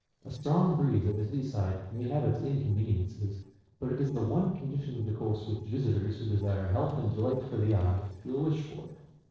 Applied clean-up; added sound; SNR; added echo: neural separator model SepFormer DNS4.